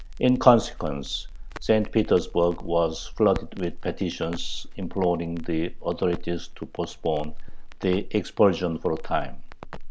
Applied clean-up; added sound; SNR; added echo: none; Crackle; 8 dB; none.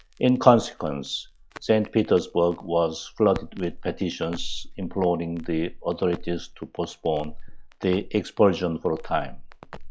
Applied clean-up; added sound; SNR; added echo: classical method log-MMSE.